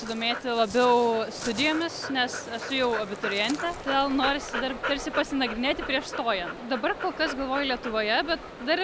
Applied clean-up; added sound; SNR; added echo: none; Dog; 11 dB; none.